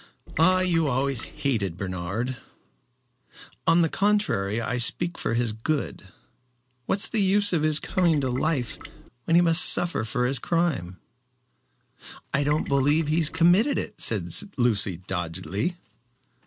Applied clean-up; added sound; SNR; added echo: none; Trickle, dribble / Water tap, faucet; 14 dB; none.